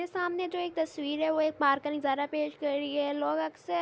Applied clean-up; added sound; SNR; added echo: none; none; none; none.